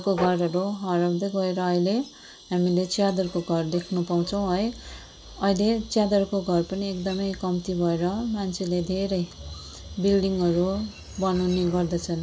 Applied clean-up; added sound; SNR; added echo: none; Train; 17 dB; none.